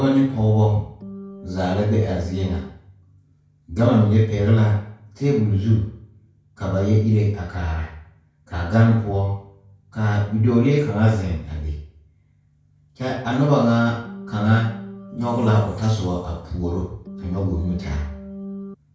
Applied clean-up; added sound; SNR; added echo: none; Organ; 14 dB; reverberation time 0.5 s.